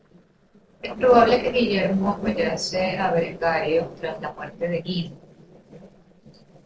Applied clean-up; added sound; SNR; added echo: neural separator model SepFormer DNS4.